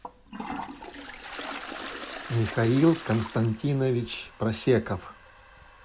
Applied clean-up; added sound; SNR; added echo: none; Toilet flush; 13 dB; none.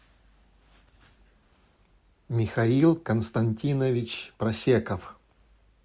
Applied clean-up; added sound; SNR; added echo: none; none; none; none.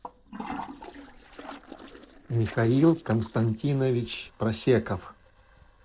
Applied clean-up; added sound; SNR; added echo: neural separator model SepFormer DNS4.